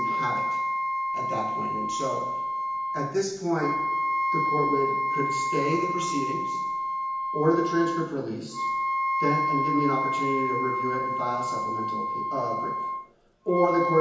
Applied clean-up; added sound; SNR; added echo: none; Wind instrument, woodwind instrument; -2 dB; reverberation time 0.9 s.